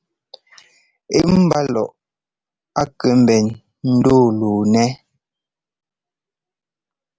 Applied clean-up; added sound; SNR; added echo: none; none; none; none.